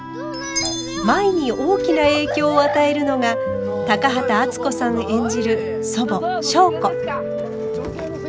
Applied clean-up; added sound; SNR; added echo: none; none; none; none.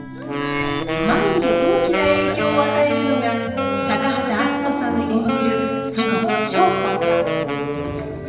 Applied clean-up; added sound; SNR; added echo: none; Wind instrument, woodwind instrument; 1 dB; reverberation time 1.3 s.